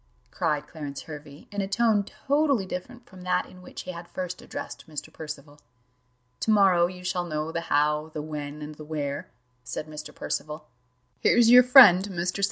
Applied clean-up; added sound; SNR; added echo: none; none; none; none.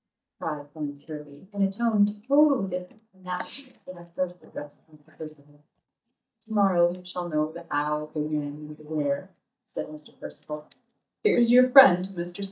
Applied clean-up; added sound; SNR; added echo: neural mask model DeepFilterNet 3.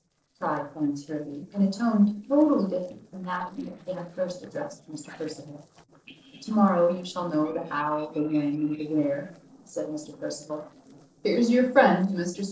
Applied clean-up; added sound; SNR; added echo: neural separator model SepFormer DNS4.